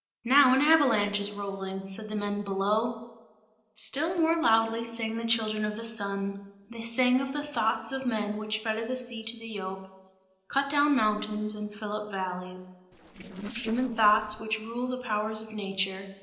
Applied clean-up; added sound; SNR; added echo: neural separator model SepFormer DNS4.